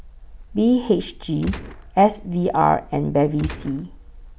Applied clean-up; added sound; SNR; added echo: none; Gunshot, gunfire; 11 dB; none.